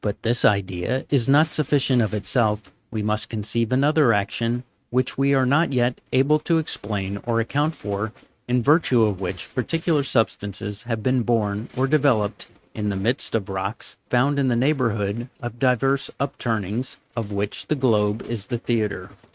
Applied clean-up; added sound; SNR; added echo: neural mask model RNNoise.